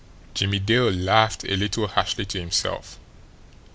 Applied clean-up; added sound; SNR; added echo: none; none; none; none.